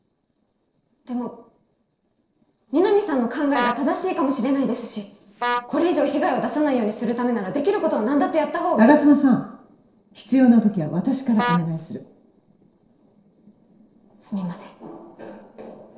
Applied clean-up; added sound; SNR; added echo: neural separator model SepFormer DNS4.